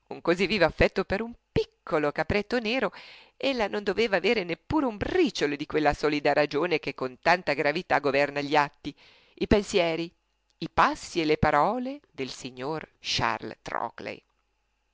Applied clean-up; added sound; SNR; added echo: none; none; none; none.